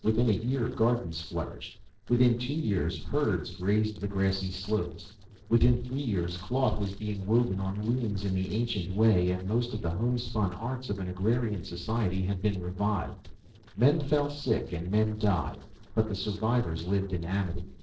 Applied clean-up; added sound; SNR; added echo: neural separator model SepFormer DNS4.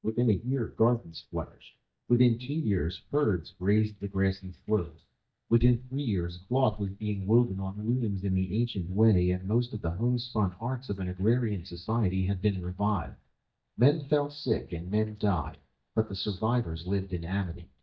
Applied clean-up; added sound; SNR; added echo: neural mask model DeepFilterNet 3.